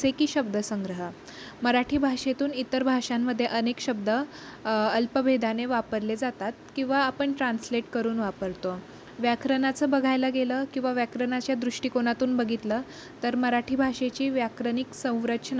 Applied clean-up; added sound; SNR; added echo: none; none; none; none.